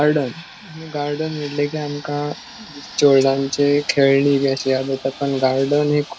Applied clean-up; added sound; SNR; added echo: none; Fixed-wing aircraft, airplane; 19 dB; none.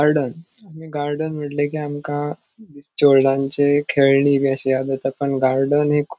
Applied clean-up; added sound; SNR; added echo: none; none; none; none.